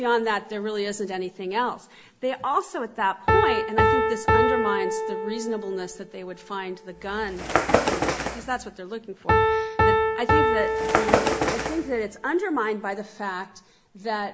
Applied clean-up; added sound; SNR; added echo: none; Piano + Bird; -3 dB; none.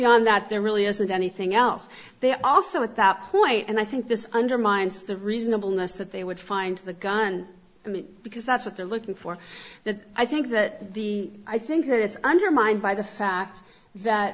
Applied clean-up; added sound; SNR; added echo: none; none; none; none.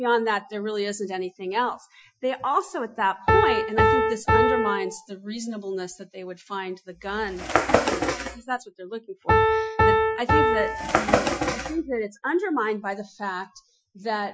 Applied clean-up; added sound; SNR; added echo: classical method Wiener filter.